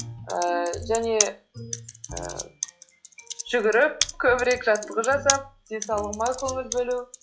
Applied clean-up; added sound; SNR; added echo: classical method log-MMSE.